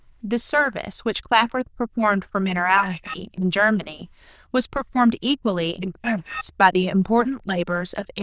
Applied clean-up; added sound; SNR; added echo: neural diffusion model UNIVERSE++.